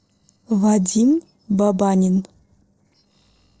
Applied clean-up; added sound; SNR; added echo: neural separator model SepFormer DNS4.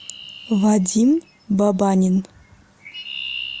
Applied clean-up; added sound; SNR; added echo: none; Chirp, tweet; 16 dB; none.